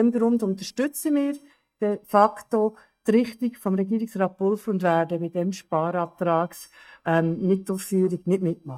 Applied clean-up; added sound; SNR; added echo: neural mask model DeepFilterNet 3.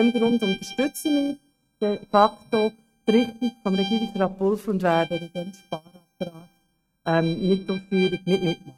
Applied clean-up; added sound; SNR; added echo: neural mask model RNNoise.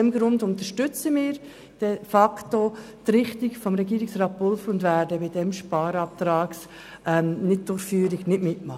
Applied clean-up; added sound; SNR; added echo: none; none; none; none.